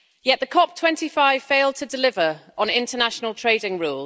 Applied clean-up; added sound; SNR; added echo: none; none; none; none.